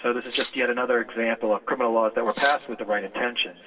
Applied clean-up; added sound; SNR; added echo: none; Cutlery, silverware; 14 dB; reverberation time 2.2 s.